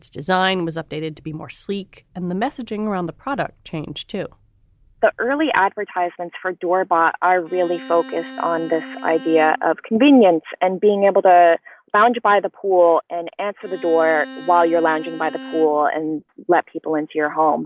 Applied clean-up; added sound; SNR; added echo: none; Bowed string instrument; 17 dB; none.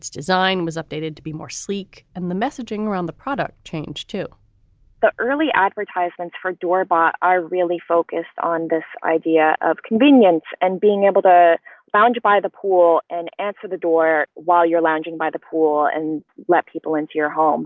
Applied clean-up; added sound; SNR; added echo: none; none; none; none.